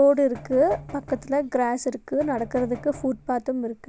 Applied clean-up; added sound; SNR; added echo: none; Knock; 19 dB; none.